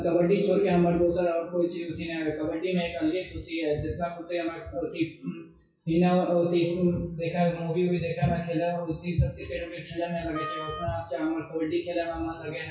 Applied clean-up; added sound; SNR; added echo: classical method WPE with log-MMSE.